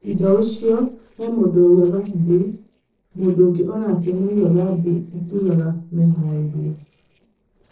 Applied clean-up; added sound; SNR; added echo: neural separator model SepFormer DNS4.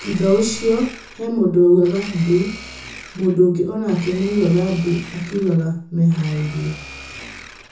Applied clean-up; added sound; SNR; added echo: none; Domestic sounds, home sounds; 18 dB; reverberation time 0.5 s.